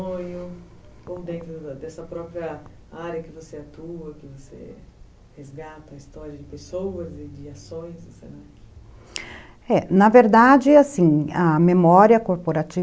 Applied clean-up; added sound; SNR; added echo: none; none; none; none.